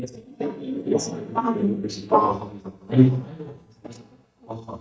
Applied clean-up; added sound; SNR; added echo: neural mask model DeepFilterNet 3.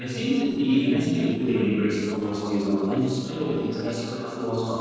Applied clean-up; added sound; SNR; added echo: neural separator model SepFormer DNS4.